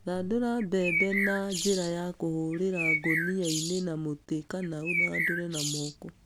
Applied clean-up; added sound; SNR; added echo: none; Bird; 1 dB; none.